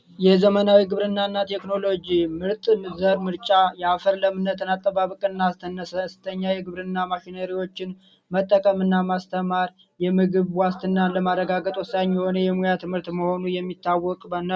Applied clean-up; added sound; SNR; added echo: none; none; none; none.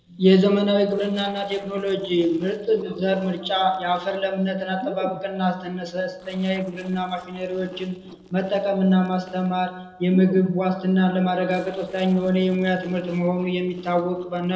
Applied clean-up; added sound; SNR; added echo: neural separator model SepFormer DNS4.